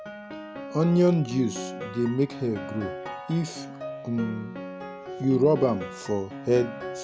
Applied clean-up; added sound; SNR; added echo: none; Piano; 10 dB; none.